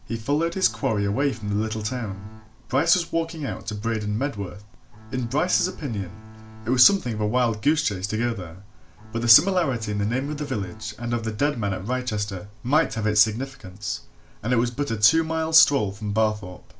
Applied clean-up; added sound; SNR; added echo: none; Bowed string instrument; 18 dB; none.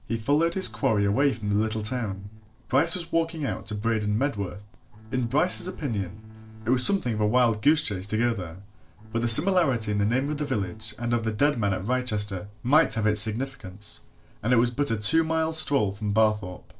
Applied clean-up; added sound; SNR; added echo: neural separator model SepFormer DNS4.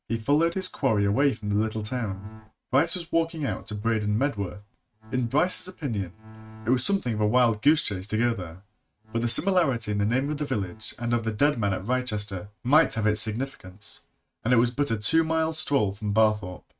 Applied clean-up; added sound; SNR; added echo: neural mask model RNNoise.